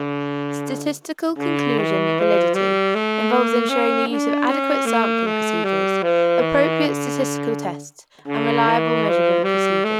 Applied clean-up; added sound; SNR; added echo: none; Wind instrument, woodwind instrument; -4 dB; none.